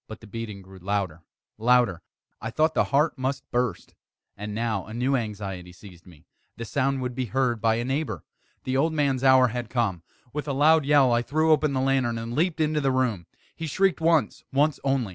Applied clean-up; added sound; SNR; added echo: none; none; none; none.